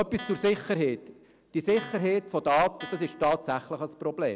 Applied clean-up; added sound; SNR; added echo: none; Guitar; 18 dB; none.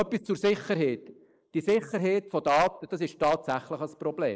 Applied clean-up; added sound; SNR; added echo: neural mask model Resemble Enhance denoiser.